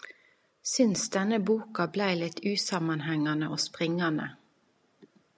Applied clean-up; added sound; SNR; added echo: none; none; none; none.